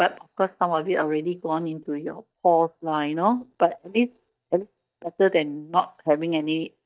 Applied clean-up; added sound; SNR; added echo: neural mask model DeepFilterNet 3.